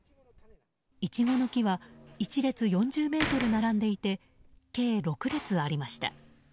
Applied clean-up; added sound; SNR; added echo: none; Slam; 13 dB; none.